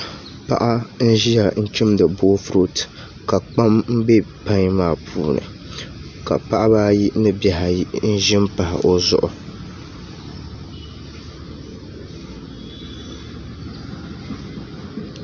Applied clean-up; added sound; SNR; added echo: none; none; none; none.